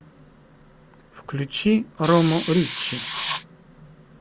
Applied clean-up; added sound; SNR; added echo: none; Hiss; -1 dB; none.